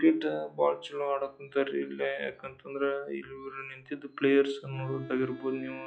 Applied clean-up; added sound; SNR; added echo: classical method log-MMSE.